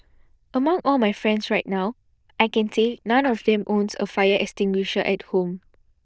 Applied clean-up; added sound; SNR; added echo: neural diffusion model UNIVERSE++.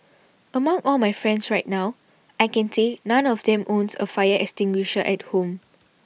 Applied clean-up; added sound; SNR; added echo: none; none; none; none.